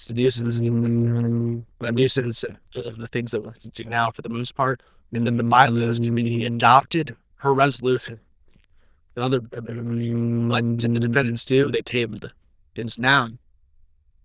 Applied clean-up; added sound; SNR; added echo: neural diffusion model UNIVERSE++.